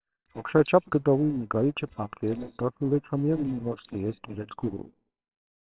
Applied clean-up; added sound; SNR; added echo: neural separator model SepFormer WHAMR!.